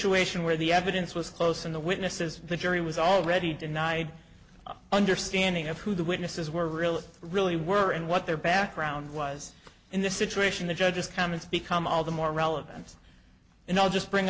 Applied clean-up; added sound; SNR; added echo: none; none; none; none.